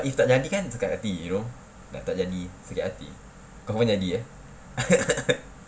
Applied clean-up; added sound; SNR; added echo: none; none; none; none.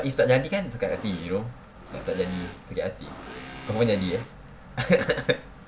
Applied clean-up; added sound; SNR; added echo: none; Engine / Mechanisms; 16 dB; none.